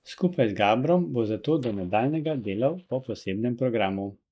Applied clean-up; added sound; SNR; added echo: neural mask model DeepFilterNet 3.